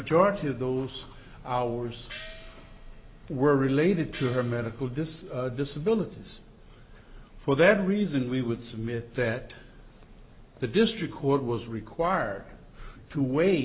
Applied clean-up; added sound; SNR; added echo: none; Gong; 20 dB; none.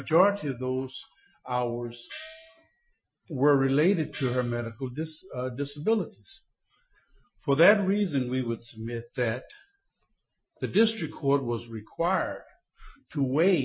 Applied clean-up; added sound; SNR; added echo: classical method Wiener filter.